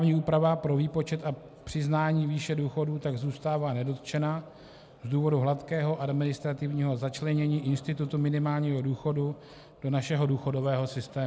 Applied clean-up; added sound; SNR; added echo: none; none; none; none.